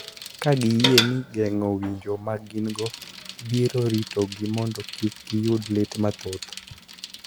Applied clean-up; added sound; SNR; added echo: none; Bicycle; 8 dB; none.